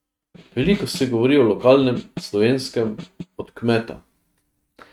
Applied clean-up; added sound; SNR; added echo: neural mask model RNNoise.